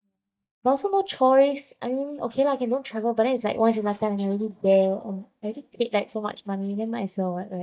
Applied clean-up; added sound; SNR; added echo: neural mask model DeepFilterNet 3.